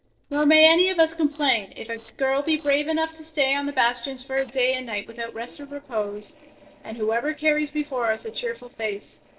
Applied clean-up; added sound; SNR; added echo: neural separator model SepFormer DNS4.